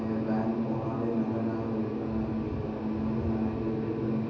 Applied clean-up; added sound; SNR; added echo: none; none; none; reverberation time 1.3 s.